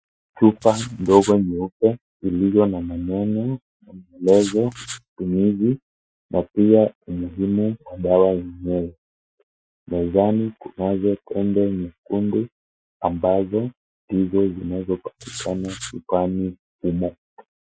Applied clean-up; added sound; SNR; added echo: classical method Wiener filter.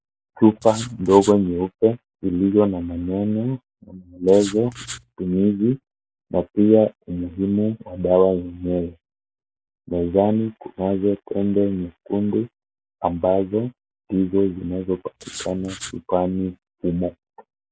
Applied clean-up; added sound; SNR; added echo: neural mask model Resemble Enhance denoiser.